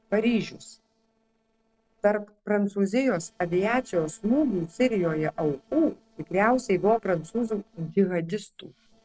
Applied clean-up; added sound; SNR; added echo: neural separator model SepFormer DNS4.